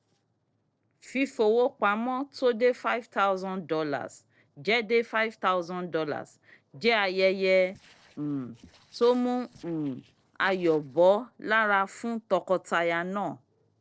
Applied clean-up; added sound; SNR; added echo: neural separator model SepFormer DNS4.